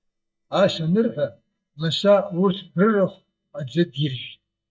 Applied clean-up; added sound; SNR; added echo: neural mask model DeepFilterNet 3.